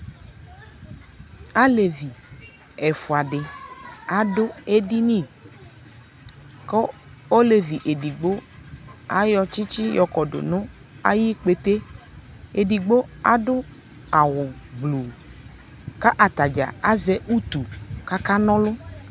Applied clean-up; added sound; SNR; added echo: none; none; none; none.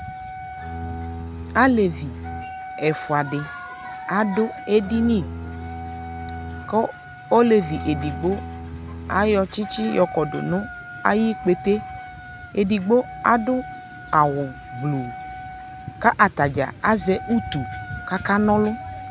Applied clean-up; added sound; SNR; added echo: none; Bowed string instrument + Wind instrument, woodwind instrument; 12 dB; none.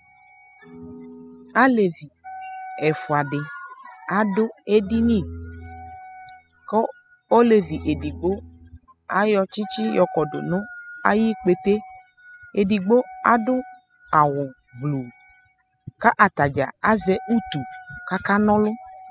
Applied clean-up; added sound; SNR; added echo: classical method spectral subtraction.